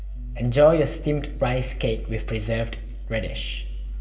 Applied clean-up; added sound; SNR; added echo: none; none; none; reverberation time 1.1 s.